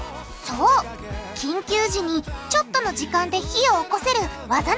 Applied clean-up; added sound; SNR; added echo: none; none; none; none.